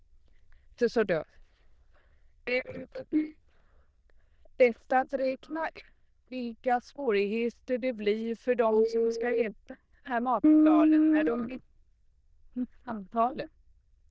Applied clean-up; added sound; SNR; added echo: neural diffusion model UNIVERSE++.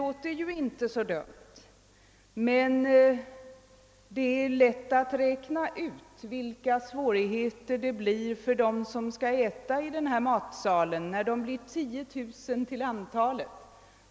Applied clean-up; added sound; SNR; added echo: none; none; none; none.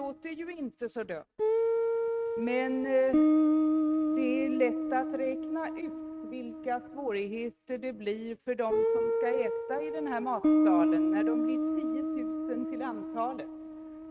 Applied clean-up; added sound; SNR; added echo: neural mask model RNNoise.